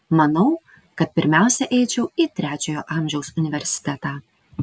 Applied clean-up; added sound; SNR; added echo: none; none; none; none.